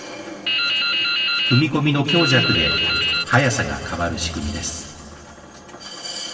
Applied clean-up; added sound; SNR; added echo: none; Drip; -1 dB; reverberation time 2.4 s.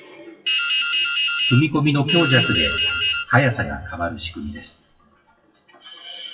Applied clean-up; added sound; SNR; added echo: classical method WPE with log-MMSE.